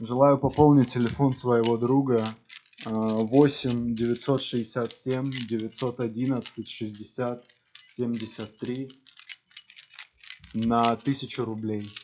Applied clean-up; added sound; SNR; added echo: classical method WPE with log-MMSE.